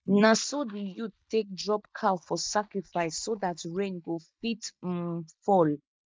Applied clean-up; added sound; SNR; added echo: neural mask model DeepFilterNet 3.